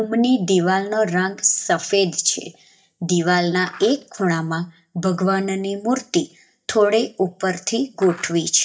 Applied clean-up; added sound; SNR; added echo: neural mask model DeepFilterNet 3.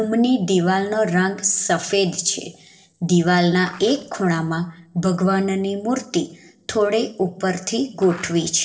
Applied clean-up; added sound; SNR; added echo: neural separator model SepFormer DNS4.